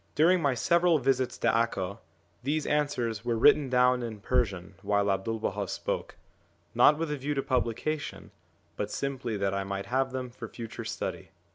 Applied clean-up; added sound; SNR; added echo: none; none; none; none.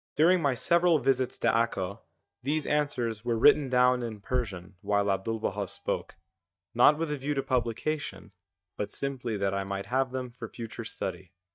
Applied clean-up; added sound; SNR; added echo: neural mask model DeepFilterNet 3.